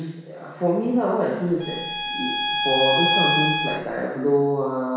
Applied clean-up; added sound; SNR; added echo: none; Bowed string instrument; -1 dB; reverberation time 1.1 s.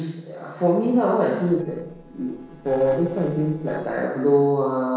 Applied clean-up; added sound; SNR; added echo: neural separator model SepFormer DNS4.